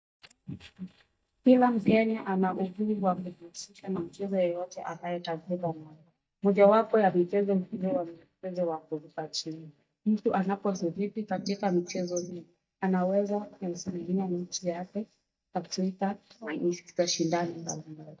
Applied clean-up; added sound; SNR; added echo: neural mask model DeepFilterNet 3.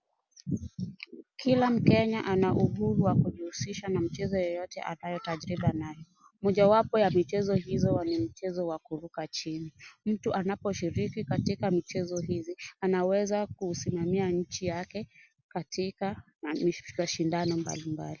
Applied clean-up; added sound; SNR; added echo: none; none; none; none.